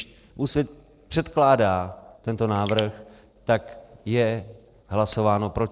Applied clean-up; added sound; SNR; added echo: neural separator model SepFormer DNS4.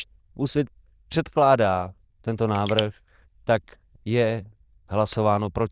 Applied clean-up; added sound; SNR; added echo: neural diffusion model UNIVERSE++.